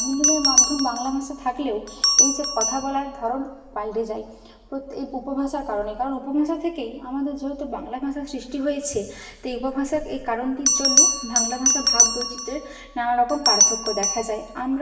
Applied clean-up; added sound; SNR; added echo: none; Bell; -2 dB; reverberation time 1.1 s.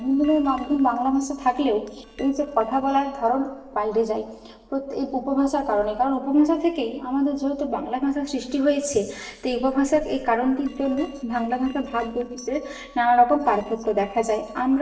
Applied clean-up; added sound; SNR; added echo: neural separator model SepFormer DNS4.